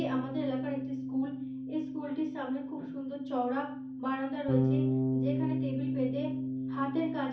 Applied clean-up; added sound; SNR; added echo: none; Bass guitar; -2 dB; reverberation time 0.6 s.